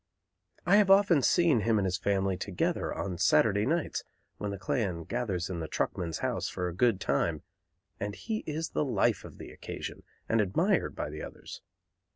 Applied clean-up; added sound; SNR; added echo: none; none; none; none.